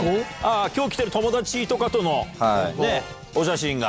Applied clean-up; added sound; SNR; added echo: none; none; none; none.